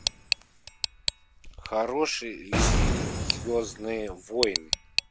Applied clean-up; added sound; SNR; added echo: none; Tick + Boom; -3 dB; none.